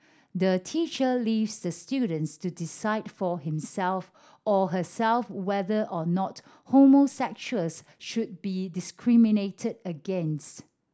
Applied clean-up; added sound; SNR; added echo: none; none; none; none.